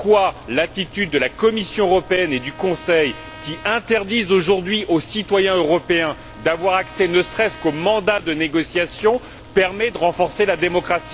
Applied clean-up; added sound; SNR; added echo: none; Boiling + Trumpet; 19 dB; none.